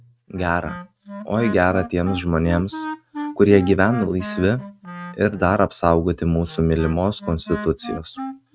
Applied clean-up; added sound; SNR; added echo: neural mask model RNNoise.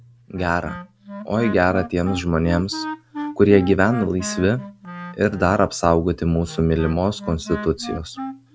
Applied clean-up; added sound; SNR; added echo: none; Wind instrument, woodwind instrument; 13 dB; none.